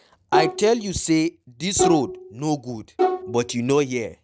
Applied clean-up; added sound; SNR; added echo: none; Bowed string instrument; 3 dB; none.